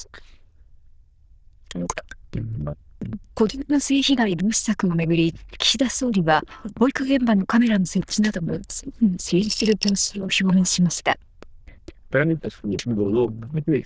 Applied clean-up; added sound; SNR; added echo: neural diffusion model UNIVERSE++.